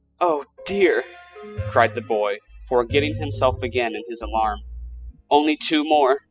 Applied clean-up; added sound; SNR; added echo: classical method spectral subtraction.